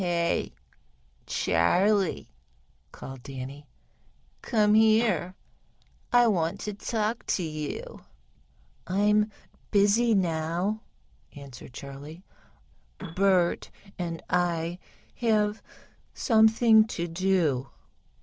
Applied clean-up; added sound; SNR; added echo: neural separator model SepFormer DNS4.